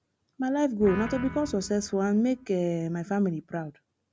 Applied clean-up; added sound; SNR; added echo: none; Guitar; 14 dB; none.